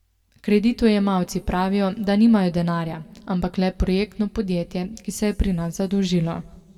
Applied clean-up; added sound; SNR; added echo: none; none; none; reverberation time 2.3 s.